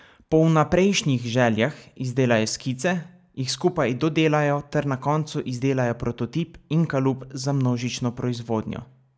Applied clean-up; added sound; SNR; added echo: none; none; none; none.